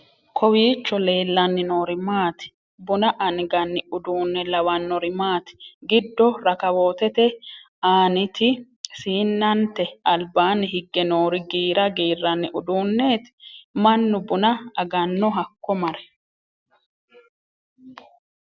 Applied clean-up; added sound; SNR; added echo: none; none; none; none.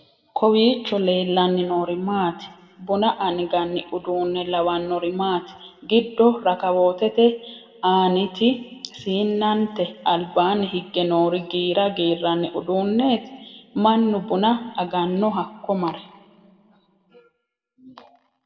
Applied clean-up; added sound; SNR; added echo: none; none; none; reverberation time 1.1 s.